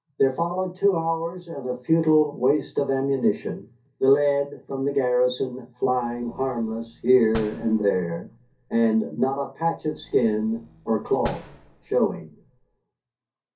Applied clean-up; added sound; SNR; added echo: none; Slam; 18 dB; reverberation time 0.3 s.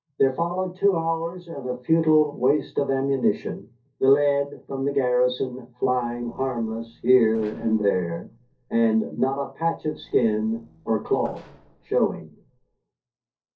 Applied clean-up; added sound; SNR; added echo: neural separator model SepFormer DNS4.